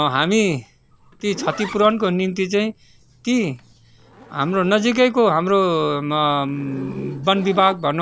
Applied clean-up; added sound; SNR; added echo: none; Zipper (clothing); 18 dB; none.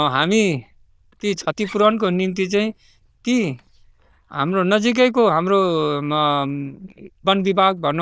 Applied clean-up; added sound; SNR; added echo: neural diffusion model UNIVERSE++.